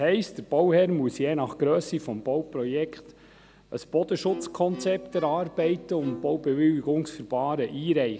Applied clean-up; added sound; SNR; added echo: none; Bowed string instrument; 15 dB; none.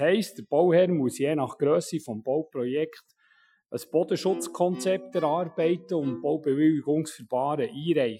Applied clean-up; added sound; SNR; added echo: classical method Wiener filter.